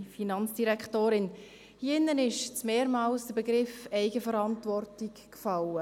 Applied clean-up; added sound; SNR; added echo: none; none; none; none.